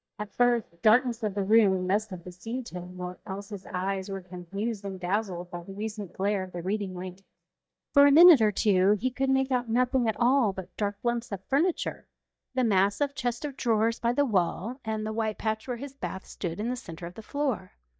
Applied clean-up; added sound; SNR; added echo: neural mask model DeepFilterNet 3.